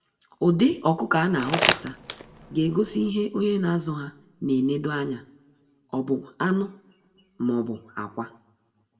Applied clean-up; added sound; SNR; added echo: none; Crumpling, crinkling; 3 dB; reverberation time 0.5 s.